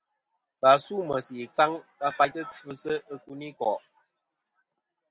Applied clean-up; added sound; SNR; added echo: none; none; none; none.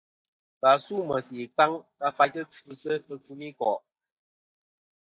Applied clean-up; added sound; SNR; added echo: neural mask model DeepFilterNet 3.